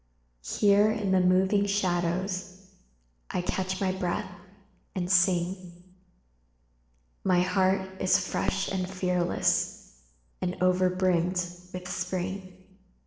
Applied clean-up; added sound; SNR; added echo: neural separator model SepFormer DNS4.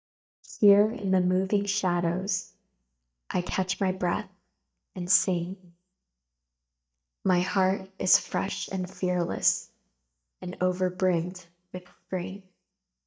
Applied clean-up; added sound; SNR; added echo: neural mask model DeepFilterNet 3.